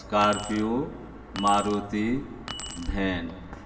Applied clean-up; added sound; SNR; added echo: none; Keys jangling; 14 dB; reverberation time 2.7 s.